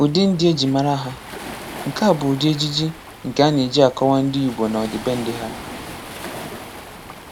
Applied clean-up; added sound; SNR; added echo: none; Waves, surf; 14 dB; none.